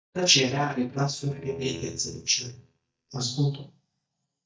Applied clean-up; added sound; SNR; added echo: neural mask model DeepFilterNet 3.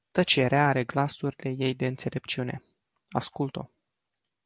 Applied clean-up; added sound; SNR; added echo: none; none; none; none.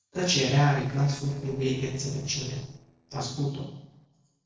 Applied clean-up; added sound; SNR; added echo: neural separator model SepFormer DNS4.